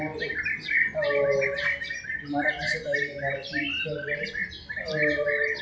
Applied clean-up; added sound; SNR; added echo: classical method WPE with log-MMSE.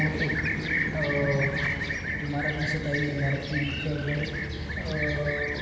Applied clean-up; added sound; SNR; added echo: none; Fixed-wing aircraft, airplane; -1 dB; reverberation time 2.5 s.